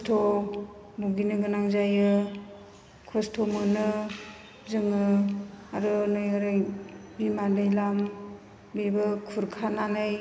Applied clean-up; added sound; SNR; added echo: none; none; none; none.